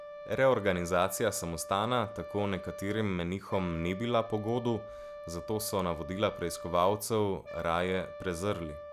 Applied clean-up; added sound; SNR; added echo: none; Brass instrument; 13 dB; none.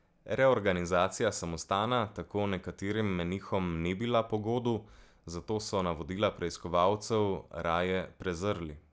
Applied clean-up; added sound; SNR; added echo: none; none; none; none.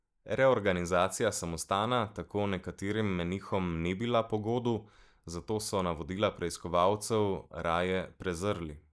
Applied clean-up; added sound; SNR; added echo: neural mask model Resemble Enhance denoiser.